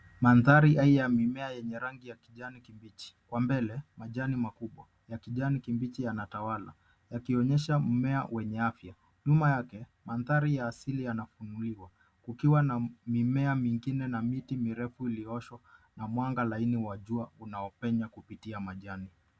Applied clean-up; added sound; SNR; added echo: none; none; none; none.